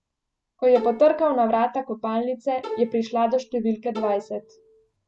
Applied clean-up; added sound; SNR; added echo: none; Bowed string instrument; 13 dB; none.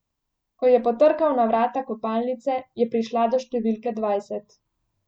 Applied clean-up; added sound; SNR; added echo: none; none; none; none.